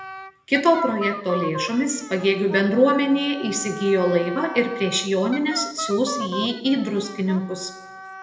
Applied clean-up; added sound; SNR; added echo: none; Wind instrument, woodwind instrument; 12 dB; reverberation time 0.8 s.